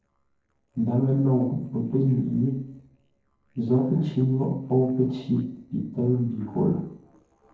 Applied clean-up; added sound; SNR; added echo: neural separator model SepFormer DNS4.